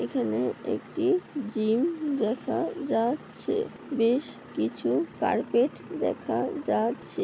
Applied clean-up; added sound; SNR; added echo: none; none; none; none.